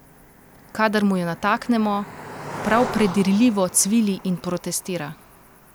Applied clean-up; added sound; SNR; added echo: none; Cricket; 14 dB; none.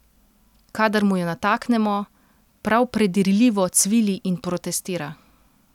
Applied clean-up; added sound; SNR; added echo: none; none; none; none.